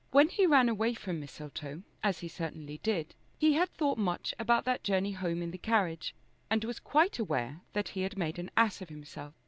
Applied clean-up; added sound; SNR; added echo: none; none; none; none.